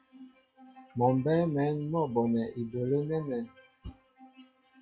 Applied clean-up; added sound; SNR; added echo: classical method log-MMSE.